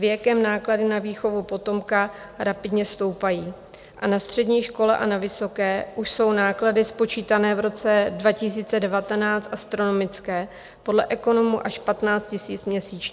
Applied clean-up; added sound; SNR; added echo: none; none; none; none.